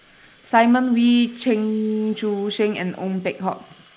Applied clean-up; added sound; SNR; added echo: neural mask model Resemble Enhance denoiser.